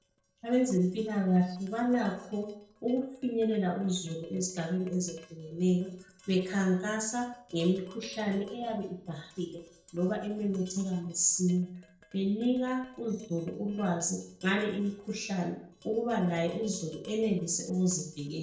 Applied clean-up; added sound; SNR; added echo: neural separator model SepFormer DNS4.